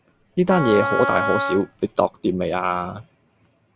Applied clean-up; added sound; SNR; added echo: none; Wind instrument, woodwind instrument; 3 dB; none.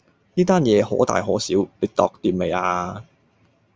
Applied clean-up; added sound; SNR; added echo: none; none; none; none.